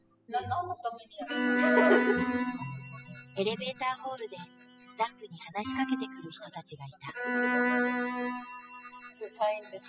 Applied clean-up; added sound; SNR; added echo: classical method spectral subtraction.